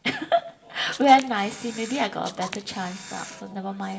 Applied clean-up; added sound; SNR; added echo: none; Camera; 14 dB; reverberation time 0.7 s.